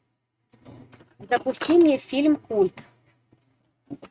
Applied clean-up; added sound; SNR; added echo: neural mask model RNNoise.